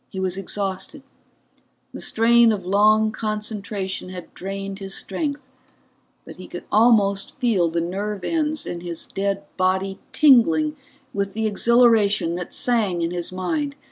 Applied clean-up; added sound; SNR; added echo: none; none; none; none.